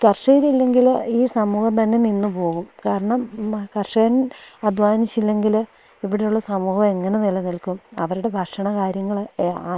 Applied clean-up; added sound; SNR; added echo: neural separator model SepFormer WHAM!.